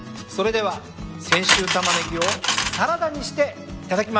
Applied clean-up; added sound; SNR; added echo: none; Cutlery, silverware; 1 dB; none.